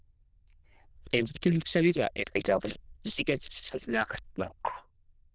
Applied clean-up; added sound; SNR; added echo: neural diffusion model UNIVERSE++.